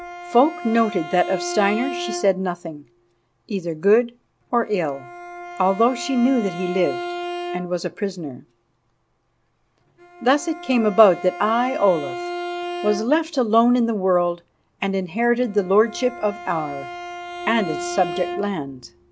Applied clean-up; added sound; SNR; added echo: none; Bowed string instrument; 11 dB; none.